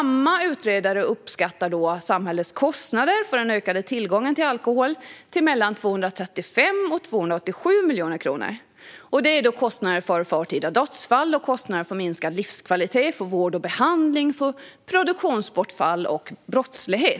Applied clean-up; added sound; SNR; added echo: none; none; none; none.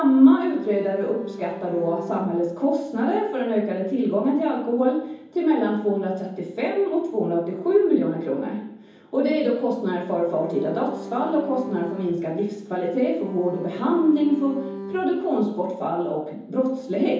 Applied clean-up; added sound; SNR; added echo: none; Bowed string instrument; 13 dB; reverberation time 0.9 s.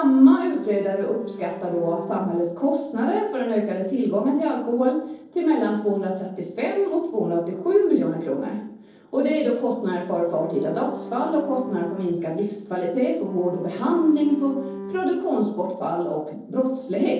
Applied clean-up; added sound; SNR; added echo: neural separator model SepFormer DNS4.